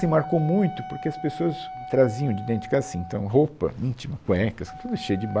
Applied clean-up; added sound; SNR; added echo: none; Wind instrument, woodwind instrument; 13 dB; none.